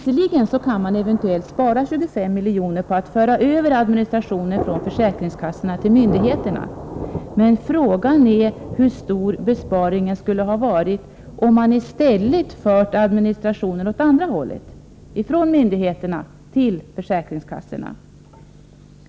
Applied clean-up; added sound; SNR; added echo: none; Thunder; 15 dB; none.